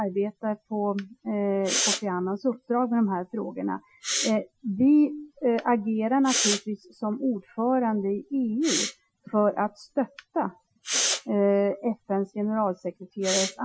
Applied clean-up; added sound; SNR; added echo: classical method Wiener filter.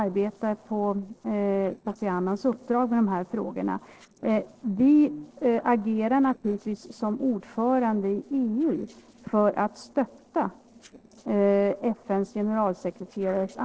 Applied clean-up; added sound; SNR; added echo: neural separator model SepFormer DNS4.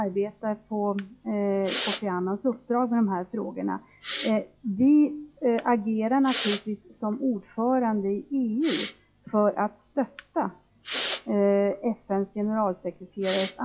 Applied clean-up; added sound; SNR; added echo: classical method log-MMSE.